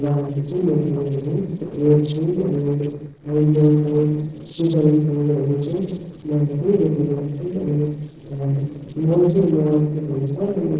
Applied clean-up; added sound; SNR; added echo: neural separator model SepFormer DNS4.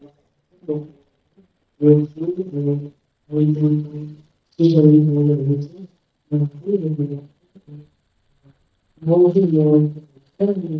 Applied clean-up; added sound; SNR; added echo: neural mask model DeepFilterNet 3.